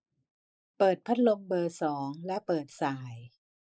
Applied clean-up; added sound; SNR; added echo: neural mask model Resemble Enhance denoiser.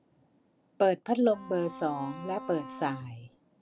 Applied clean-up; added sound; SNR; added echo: none; Bowed string instrument; 14 dB; none.